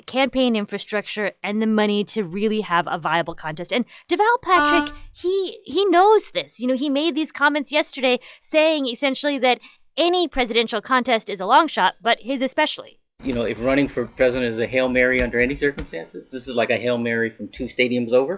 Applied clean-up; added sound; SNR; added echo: classical method log-MMSE.